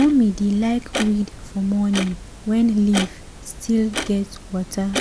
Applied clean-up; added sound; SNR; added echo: none; Clock; 10 dB; none.